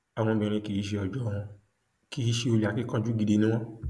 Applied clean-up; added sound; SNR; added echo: none; none; none; none.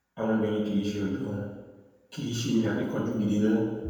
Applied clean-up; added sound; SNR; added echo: none; none; none; reverberation time 1.1 s.